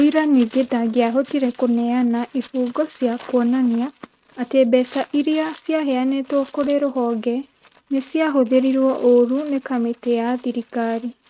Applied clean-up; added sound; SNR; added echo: neural mask model RNNoise.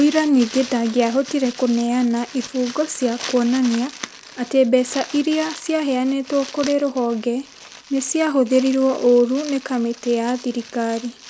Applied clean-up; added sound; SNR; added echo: none; Crumpling, crinkling; 16 dB; none.